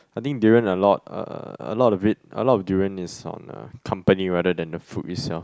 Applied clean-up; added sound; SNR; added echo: none; none; none; none.